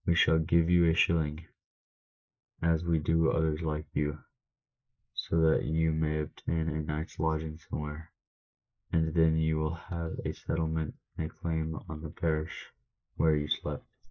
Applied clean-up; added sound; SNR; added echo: neural mask model Resemble Enhance denoiser.